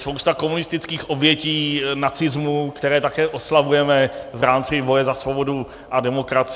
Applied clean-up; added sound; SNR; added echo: none; none; none; none.